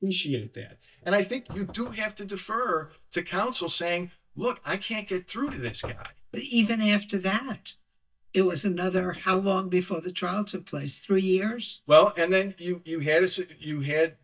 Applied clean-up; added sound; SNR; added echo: neural mask model DeepFilterNet 3.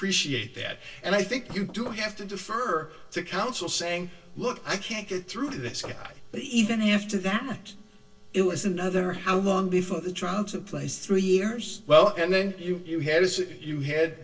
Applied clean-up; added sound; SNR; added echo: neural separator model SepFormer DNS4.